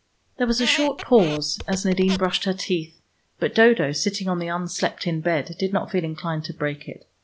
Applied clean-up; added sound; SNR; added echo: none; Squeak; 11 dB; none.